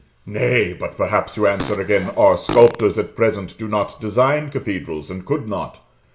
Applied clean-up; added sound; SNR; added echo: none; Fart; 11 dB; reverberation time 0.2 s.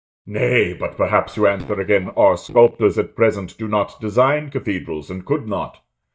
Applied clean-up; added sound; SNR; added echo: neural mask model DeepFilterNet 3.